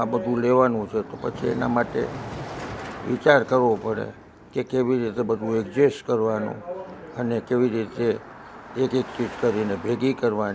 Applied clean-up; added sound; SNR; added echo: none; Car passing by; 16 dB; none.